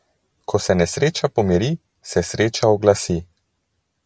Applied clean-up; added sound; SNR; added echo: none; none; none; none.